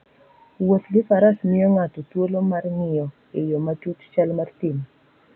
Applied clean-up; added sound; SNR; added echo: none; none; none; none.